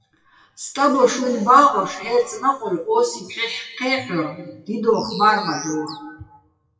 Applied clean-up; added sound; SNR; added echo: classical method WPE with log-MMSE.